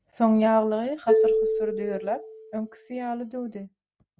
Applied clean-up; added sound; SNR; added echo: none; Marimba, xylophone; 1 dB; none.